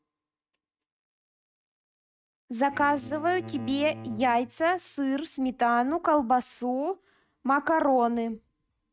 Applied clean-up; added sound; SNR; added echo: neural mask model RNNoise.